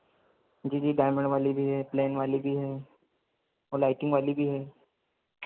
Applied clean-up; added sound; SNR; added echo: none; none; none; none.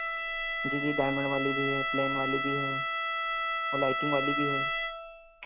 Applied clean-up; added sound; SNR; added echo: none; Bowed string instrument; -2 dB; none.